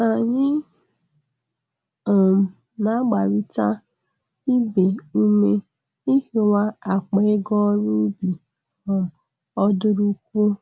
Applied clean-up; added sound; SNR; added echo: none; none; none; none.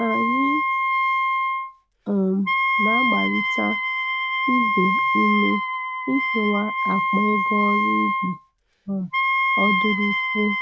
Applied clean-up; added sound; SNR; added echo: none; Wind instrument, woodwind instrument; -3 dB; none.